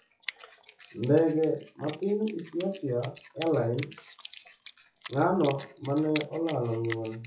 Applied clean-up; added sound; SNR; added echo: classical method WPE with log-MMSE.